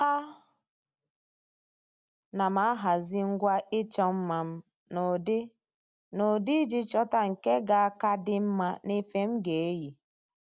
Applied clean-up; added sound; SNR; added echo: none; none; none; none.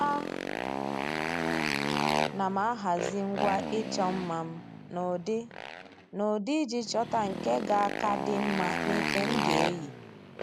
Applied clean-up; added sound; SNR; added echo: none; Motorcycle; 1 dB; none.